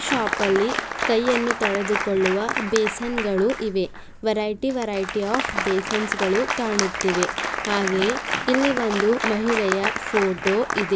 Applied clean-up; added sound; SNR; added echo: none; Applause; 4 dB; none.